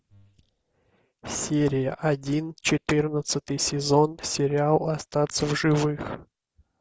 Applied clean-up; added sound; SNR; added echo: none; none; none; none.